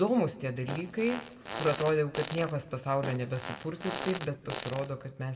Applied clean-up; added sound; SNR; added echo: none; Fart; 7 dB; reverberation time 1.7 s.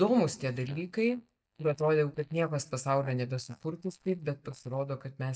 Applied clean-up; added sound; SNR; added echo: neural mask model DeepFilterNet 3.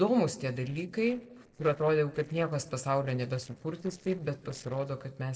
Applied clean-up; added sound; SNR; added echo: neural separator model SepFormer DNS4.